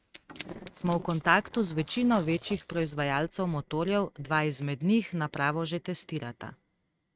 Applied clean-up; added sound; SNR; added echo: neural mask model RNNoise.